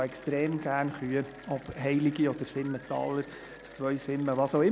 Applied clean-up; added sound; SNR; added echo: none; Applause / Cheering; 20 dB; none.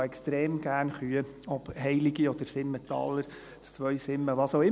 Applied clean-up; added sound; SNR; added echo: none; none; none; none.